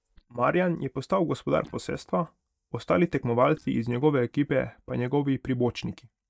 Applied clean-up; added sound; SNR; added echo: neural mask model DeepFilterNet 3.